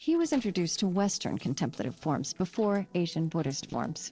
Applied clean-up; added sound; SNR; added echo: neural separator model SepFormer DNS4.